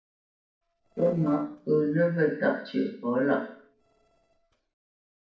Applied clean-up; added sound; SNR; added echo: neural separator model SepFormer DNS4.